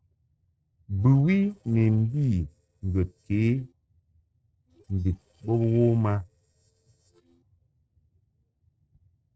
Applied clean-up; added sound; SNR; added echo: neural separator model SepFormer DNS4.